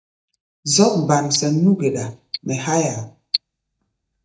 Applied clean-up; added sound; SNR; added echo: neural mask model DeepFilterNet 3.